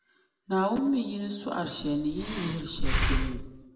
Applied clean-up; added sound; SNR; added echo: none; Breathing; -1 dB; reverberation time 1.2 s.